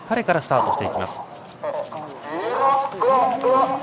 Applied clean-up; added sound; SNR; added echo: none; none; none; none.